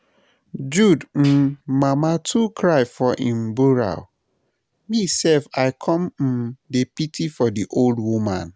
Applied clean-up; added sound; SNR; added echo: none; Tools; 18 dB; none.